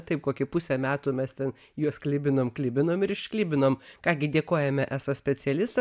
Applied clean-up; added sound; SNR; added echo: none; none; none; none.